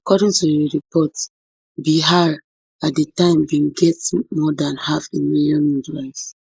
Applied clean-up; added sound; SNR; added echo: neural mask model Resemble Enhance denoiser.